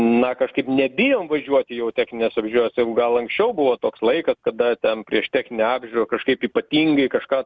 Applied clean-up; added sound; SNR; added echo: none; none; none; none.